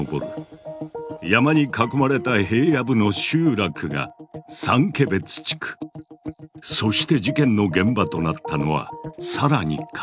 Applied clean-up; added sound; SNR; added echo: none; Cricket; 9 dB; none.